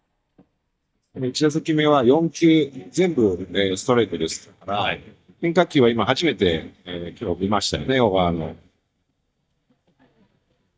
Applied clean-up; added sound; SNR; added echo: neural mask model DeepFilterNet 3.